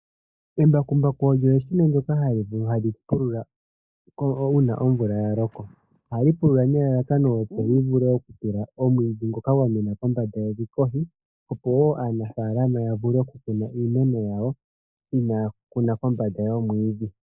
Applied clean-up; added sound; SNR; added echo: neural mask model DeepFilterNet 3.